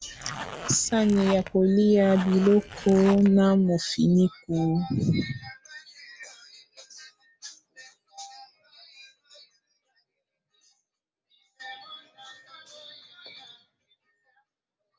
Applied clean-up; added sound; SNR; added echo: none; Zipper (clothing); 12 dB; none.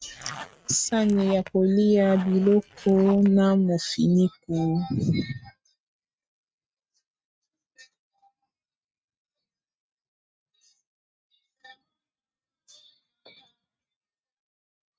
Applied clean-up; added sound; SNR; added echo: neural mask model RNNoise.